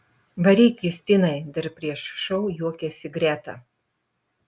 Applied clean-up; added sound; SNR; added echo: none; none; none; none.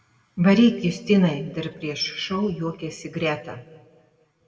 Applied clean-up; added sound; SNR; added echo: none; none; none; reverberation time 1.1 s.